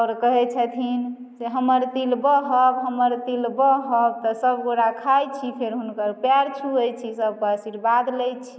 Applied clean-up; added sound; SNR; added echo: neural mask model Resemble Enhance denoiser.